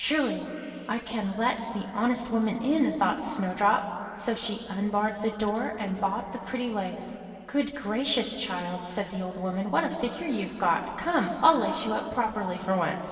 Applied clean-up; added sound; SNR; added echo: none; none; none; reverberation time 2.4 s.